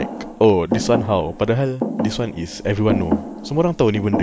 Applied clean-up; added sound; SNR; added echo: none; Thump, thud; 6 dB; none.